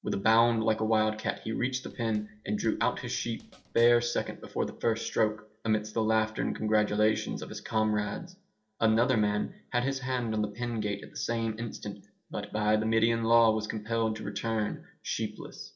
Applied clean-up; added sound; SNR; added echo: neural separator model SepFormer DNS4.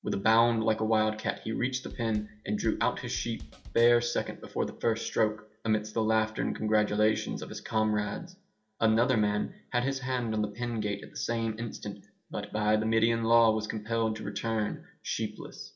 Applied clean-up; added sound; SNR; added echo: none; Drum kit; 16 dB; reverberation time 0.4 s.